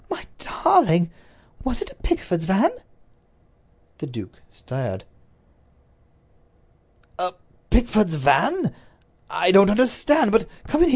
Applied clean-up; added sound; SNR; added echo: none; none; none; none.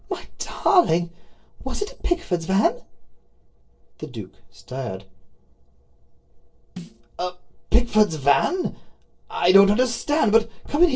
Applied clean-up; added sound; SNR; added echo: neural separator model SepFormer DNS4.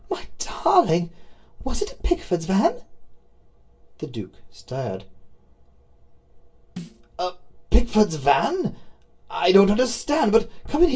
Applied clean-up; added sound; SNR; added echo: none; Snare drum; 19 dB; reverberation time 0.2 s.